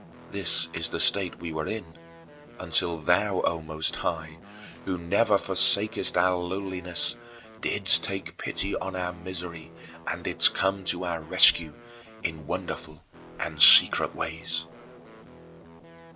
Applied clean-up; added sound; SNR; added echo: none; Guitar; 19 dB; none.